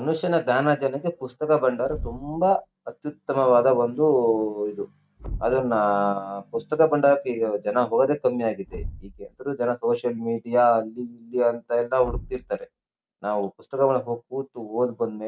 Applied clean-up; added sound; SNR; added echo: none; Thump, thud; 19 dB; none.